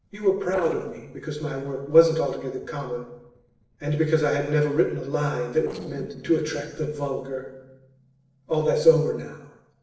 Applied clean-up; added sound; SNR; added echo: neural separator model SepFormer DNS4.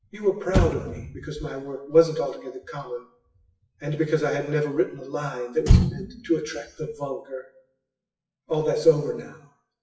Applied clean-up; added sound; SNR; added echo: classical method WPE with log-MMSE.